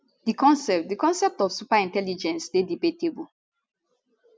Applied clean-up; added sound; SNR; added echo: none; none; none; none.